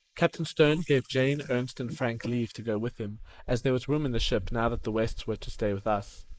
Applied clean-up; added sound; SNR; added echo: neural mask model Resemble Enhance denoiser.